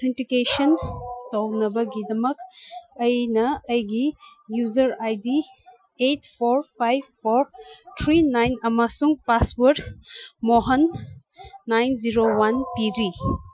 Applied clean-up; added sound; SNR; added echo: classical method Wiener filter.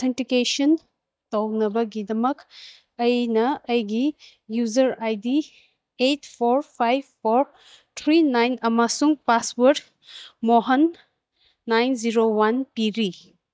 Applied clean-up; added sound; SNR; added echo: neural mask model DeepFilterNet 3.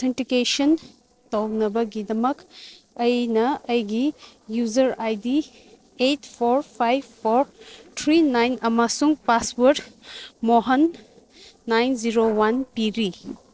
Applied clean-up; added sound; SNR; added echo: neural separator model SepFormer DNS4.